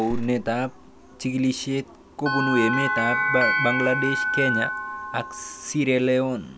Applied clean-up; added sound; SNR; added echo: none; Bell; 0 dB; none.